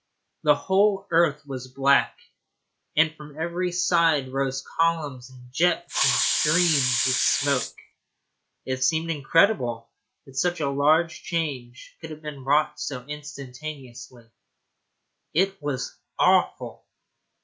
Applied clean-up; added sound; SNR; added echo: none; Hiss; -1 dB; none.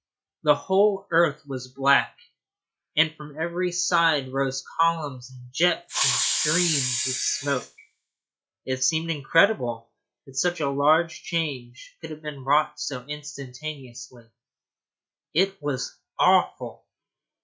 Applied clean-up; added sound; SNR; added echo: classical method log-MMSE.